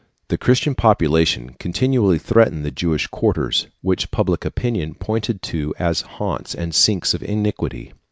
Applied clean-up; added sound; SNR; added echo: none; none; none; none.